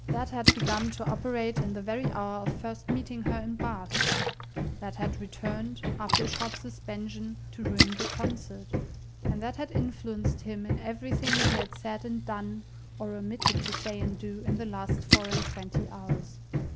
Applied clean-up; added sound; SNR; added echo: none; Hammer + Splash, splatter; -5 dB; none.